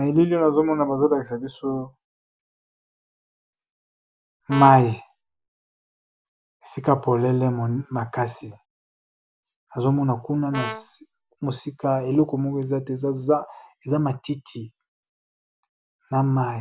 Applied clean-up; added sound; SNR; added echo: none; Brass instrument; 11 dB; none.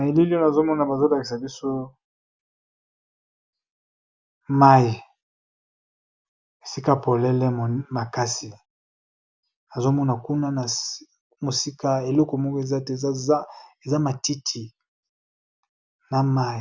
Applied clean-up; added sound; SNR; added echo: none; none; none; none.